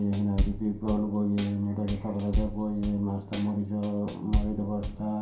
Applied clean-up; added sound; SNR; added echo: none; Bass drum / Snare drum / Drum kit; 4 dB; reverberation time 0.5 s.